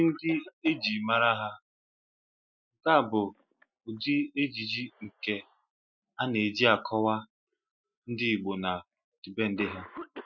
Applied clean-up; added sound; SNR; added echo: classical method Wiener filter.